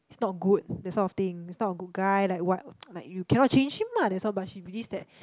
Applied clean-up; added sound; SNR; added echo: none; none; none; none.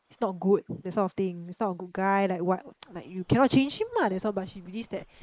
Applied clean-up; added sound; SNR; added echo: neural mask model Resemble Enhance denoiser.